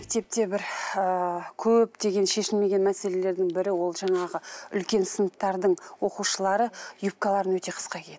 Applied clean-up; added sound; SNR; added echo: none; none; none; none.